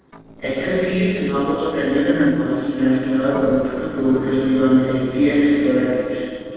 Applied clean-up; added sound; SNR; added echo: neural separator model SepFormer DNS4.